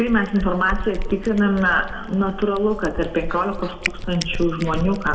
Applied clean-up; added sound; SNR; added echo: none; Cat; 7 dB; reverberation time 1.2 s.